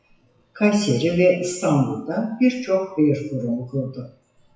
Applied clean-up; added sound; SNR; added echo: classical method WPE with log-MMSE.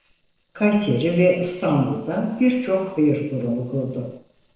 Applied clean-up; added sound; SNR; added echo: neural separator model SepFormer DNS4.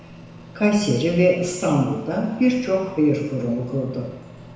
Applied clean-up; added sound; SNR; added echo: none; Microwave oven; 20 dB; reverberation time 1.0 s.